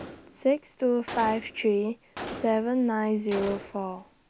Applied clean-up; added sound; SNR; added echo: none; Gunshot, gunfire; 14 dB; none.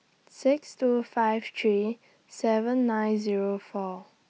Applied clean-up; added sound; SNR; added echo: none; none; none; none.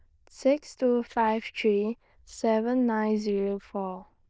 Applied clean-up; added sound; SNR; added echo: neural diffusion model UNIVERSE++.